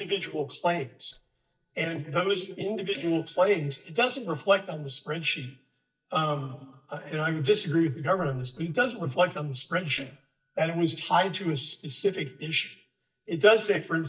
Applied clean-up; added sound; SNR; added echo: neural mask model DeepFilterNet 3.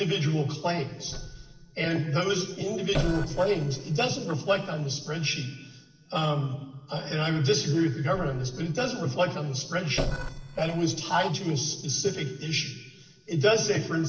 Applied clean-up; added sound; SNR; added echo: neural separator model SepFormer DNS4.